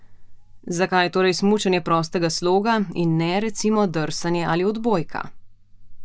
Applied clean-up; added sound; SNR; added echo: neural mask model DeepFilterNet 3.